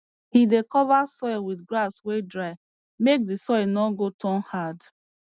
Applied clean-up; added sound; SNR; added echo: none; none; none; none.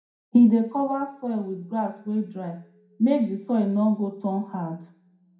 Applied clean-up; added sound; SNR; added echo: none; none; none; reverberation time 0.5 s.